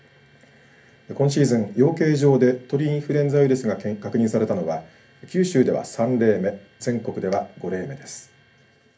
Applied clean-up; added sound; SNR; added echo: none; none; none; reverberation time 0.3 s.